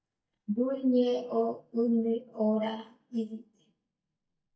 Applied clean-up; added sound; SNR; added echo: neural mask model DeepFilterNet 3.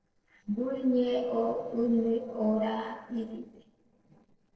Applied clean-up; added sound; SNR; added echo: neural separator model SepFormer DNS4.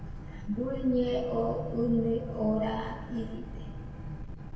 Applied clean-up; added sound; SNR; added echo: none; Boat, Water vehicle; 8 dB; reverberation time 2.0 s.